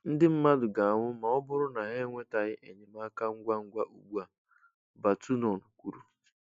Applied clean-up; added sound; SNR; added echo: none; none; none; none.